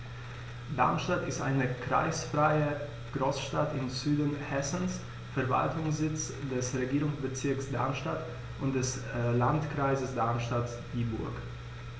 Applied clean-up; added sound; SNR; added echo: none; none; none; none.